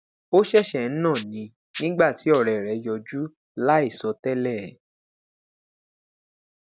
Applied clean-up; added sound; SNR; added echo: none; Rattle (instrument); 10 dB; none.